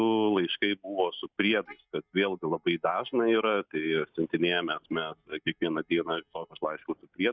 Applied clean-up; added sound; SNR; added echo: neural mask model DeepFilterNet 3.